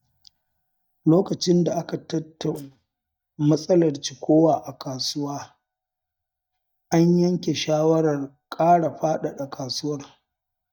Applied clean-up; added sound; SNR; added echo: neural mask model DeepFilterNet 3.